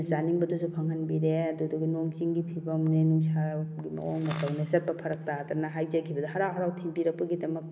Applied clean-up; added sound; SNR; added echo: none; none; none; none.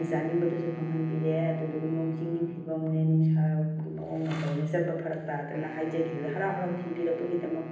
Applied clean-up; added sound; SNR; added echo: none; Wind instrument, woodwind instrument; 19 dB; reverberation time 0.9 s.